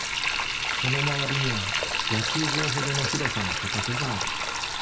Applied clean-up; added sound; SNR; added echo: none; Sink (filling or washing); -4 dB; reverberation time 0.3 s.